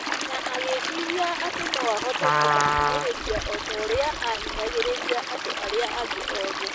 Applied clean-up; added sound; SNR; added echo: none; Trumpet + Stream; -3 dB; none.